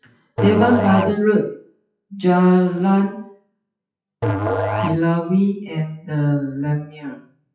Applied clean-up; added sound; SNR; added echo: classical method WPE with log-MMSE.